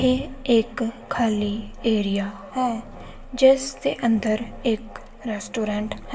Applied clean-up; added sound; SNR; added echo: none; Engine; 18 dB; reverberation time 0.8 s.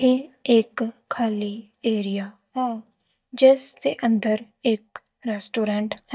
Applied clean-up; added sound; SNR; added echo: neural mask model DeepFilterNet 3.